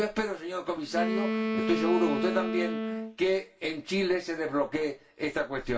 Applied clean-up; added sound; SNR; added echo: none; Wind instrument, woodwind instrument; 2 dB; reverberation time 0.2 s.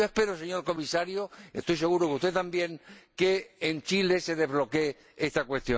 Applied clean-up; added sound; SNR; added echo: none; none; none; none.